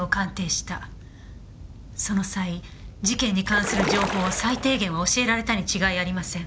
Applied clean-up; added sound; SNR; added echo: none; Splash, splatter; 4 dB; none.